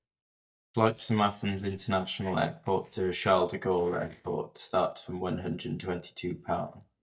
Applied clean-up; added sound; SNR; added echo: neural mask model DeepFilterNet 3.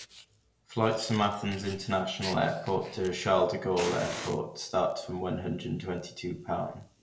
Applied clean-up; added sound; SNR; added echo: none; Fire; 15 dB; reverberation time 0.2 s.